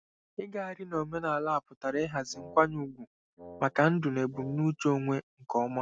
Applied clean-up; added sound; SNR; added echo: neural mask model RNNoise.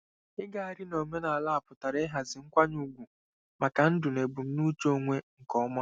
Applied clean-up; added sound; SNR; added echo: none; none; none; none.